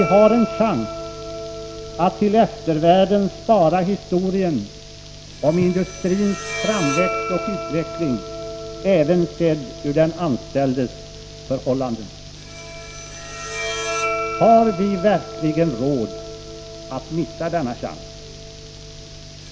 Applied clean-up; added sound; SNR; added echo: none; Bowed string instrument; 10 dB; none.